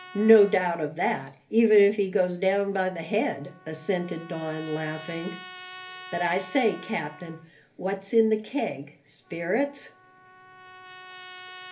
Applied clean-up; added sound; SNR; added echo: none; Trumpet; 20 dB; reverberation time 0.3 s.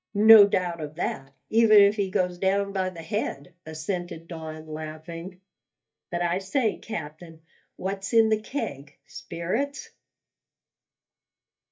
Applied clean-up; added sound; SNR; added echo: neural mask model DeepFilterNet 3.